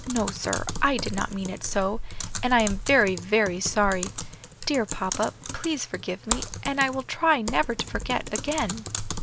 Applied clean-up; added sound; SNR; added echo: none; Typing; 7 dB; none.